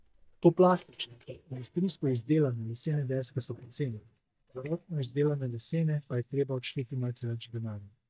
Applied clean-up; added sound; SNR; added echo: neural mask model DeepFilterNet 3.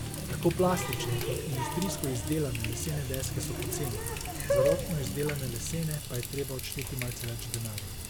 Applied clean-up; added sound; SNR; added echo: none; Water tap, faucet; 0 dB; none.